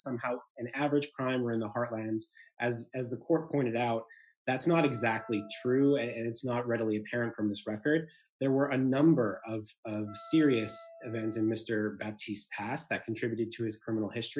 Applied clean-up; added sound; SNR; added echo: classical method Wiener filter.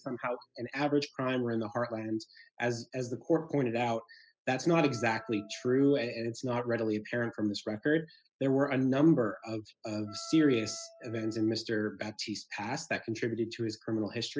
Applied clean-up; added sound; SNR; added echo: classical method spectral subtraction.